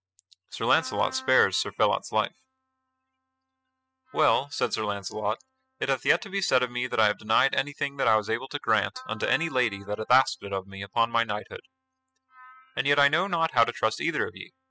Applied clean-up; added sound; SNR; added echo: classical method spectral subtraction.